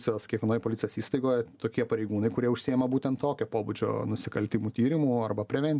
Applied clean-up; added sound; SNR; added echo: none; none; none; none.